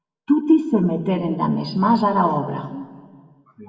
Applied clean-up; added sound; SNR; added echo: none; none; none; reverberation time 1.6 s.